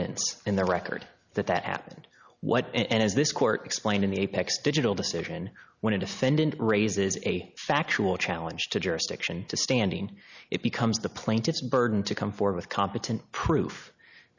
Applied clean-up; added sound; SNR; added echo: none; none; none; none.